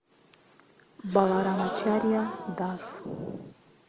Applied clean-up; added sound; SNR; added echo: none; Crowd / Gasp; 7 dB; none.